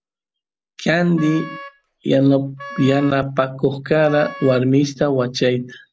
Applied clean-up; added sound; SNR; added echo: none; Wind instrument, woodwind instrument; 18 dB; none.